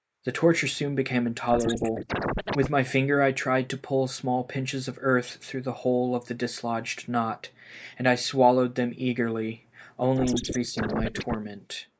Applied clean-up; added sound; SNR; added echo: neural mask model Resemble Enhance denoiser.